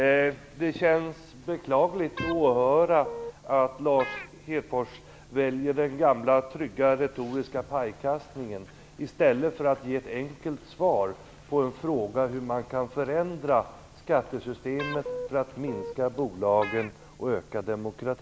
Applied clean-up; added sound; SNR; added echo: none; Guitar; 11 dB; none.